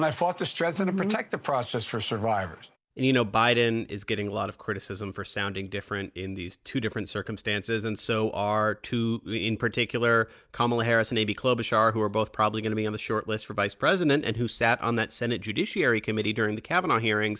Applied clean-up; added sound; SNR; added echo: none; none; none; none.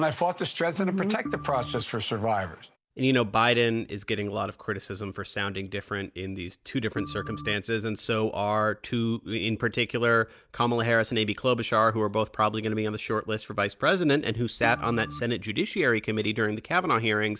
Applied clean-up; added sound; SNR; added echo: none; Organ; 12 dB; none.